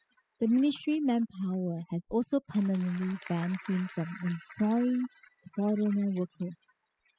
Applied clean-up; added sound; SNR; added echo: classical method spectral subtraction.